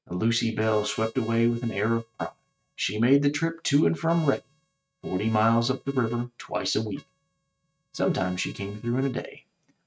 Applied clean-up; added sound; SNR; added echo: neural mask model RNNoise.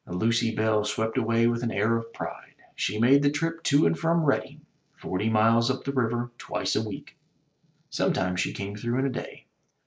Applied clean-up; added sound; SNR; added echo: neural mask model Resemble Enhance denoiser.